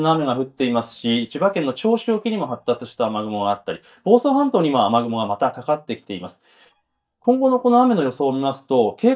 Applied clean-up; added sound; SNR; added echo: neural mask model DeepFilterNet 3.